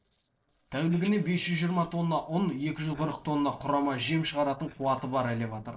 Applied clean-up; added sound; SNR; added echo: neural separator model SepFormer DNS4.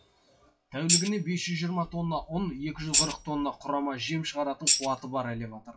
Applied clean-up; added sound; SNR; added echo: classical method WPE with log-MMSE.